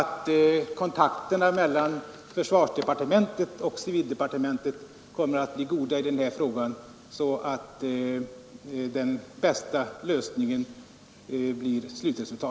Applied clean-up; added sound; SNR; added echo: none; none; none; none.